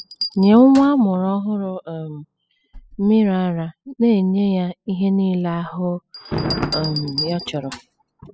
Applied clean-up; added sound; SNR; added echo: classical method spectral subtraction.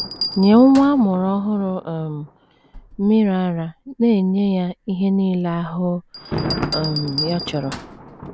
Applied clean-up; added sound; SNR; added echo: none; Thunder + Bell; 12 dB; none.